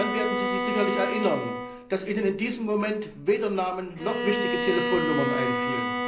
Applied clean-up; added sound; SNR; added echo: none; Bowed string instrument; 2 dB; reverberation time 0.5 s.